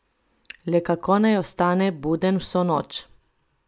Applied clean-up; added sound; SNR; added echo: none; none; none; none.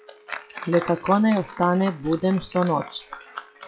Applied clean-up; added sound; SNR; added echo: classical method log-MMSE.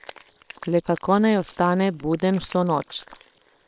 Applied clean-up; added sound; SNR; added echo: neural separator model SepFormer WHAM!.